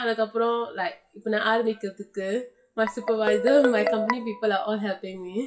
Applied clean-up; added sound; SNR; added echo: classical method WPE with log-MMSE.